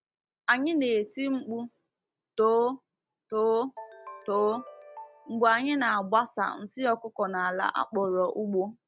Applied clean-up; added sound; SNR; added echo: none; Ringtone; 18 dB; none.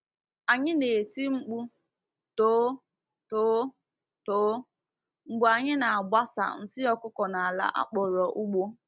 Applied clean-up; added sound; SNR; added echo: none; none; none; none.